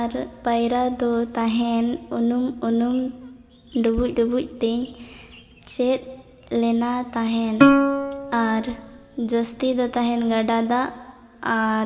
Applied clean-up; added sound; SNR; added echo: none; Plucked string instrument; -1 dB; reverberation time 2.9 s.